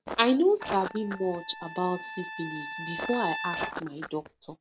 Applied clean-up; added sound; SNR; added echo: none; Walk, footsteps + Trumpet; 8 dB; none.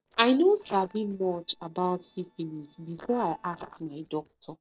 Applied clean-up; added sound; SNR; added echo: neural separator model SepFormer DNS4.